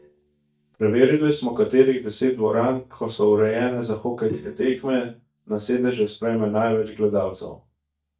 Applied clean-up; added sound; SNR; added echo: neural mask model DeepFilterNet 3.